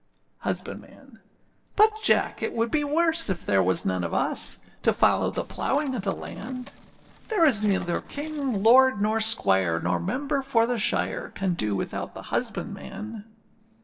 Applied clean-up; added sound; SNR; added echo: neural separator model SepFormer DNS4.